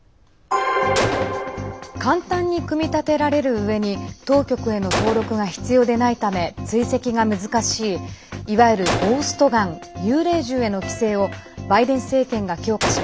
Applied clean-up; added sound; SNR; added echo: none; Gunshot, gunfire; 11 dB; none.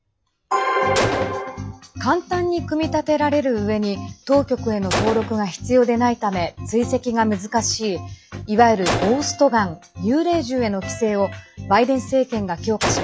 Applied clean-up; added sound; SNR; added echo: classical method log-MMSE.